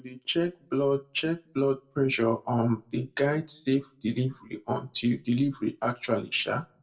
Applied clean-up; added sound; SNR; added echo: none; none; none; reverberation time 0.2 s.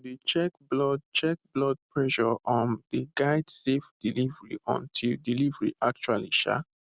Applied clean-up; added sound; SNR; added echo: none; none; none; none.